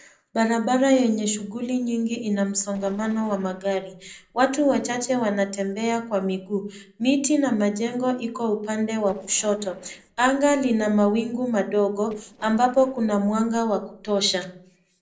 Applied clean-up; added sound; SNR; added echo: neural separator model SepFormer DNS4.